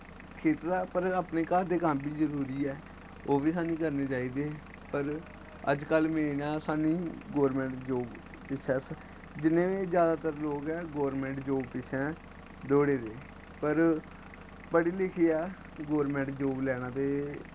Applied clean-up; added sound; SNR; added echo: none; Engine / Vehicle; 17 dB; none.